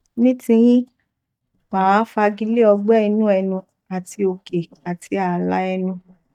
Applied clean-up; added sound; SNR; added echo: neural mask model DeepFilterNet 3.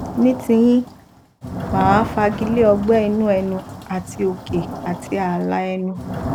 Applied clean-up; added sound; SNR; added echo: none; Thunder / Rain; 9 dB; none.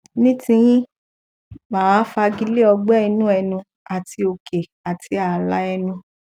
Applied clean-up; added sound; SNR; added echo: none; none; none; none.